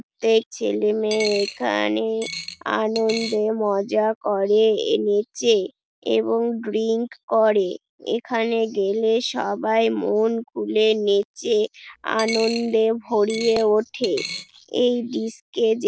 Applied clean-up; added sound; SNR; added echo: none; Coin (dropping); 13 dB; none.